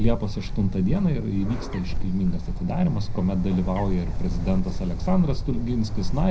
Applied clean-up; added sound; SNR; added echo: none; Bird; 1 dB; reverberation time 0.4 s.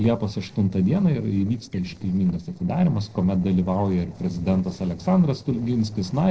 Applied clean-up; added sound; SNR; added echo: neural separator model SepFormer DNS4.